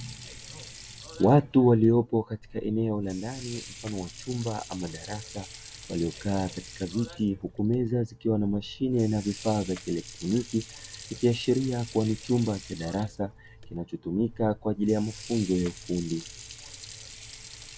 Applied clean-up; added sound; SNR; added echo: none; Sink (filling or washing) / Water; 16 dB; none.